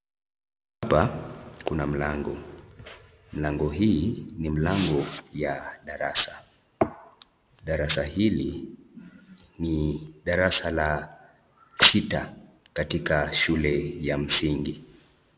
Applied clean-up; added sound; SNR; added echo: none; none; none; none.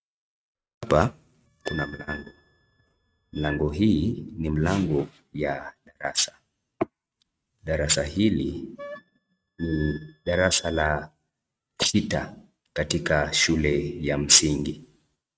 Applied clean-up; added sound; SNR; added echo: neural mask model RNNoise.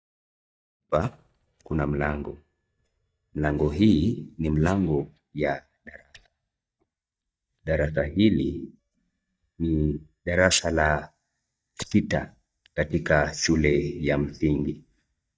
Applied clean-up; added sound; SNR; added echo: neural mask model DeepFilterNet 3.